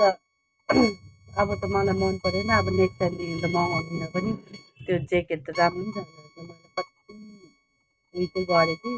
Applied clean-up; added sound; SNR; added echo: neural mask model RNNoise.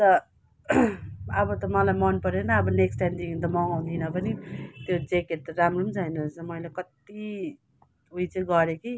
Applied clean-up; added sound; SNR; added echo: none; none; none; none.